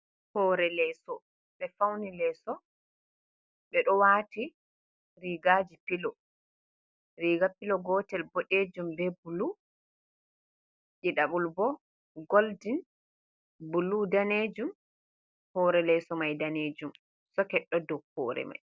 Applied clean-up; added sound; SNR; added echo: none; none; none; none.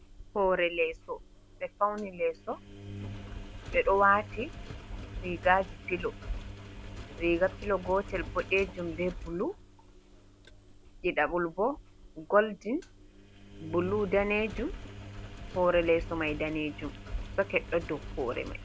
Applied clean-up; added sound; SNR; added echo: none; Engine; 11 dB; none.